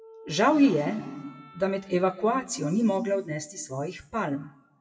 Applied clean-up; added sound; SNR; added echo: classical method WPE with log-MMSE.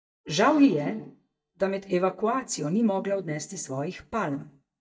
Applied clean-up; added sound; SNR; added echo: neural mask model DeepFilterNet 3.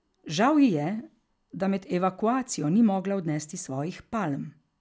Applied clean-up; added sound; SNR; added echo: none; none; none; none.